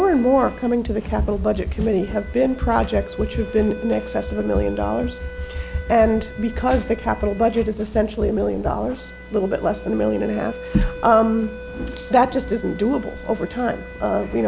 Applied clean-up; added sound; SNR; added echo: none; Wind instrument, woodwind instrument; 16 dB; none.